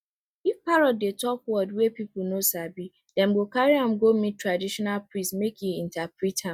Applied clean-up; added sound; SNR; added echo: none; none; none; none.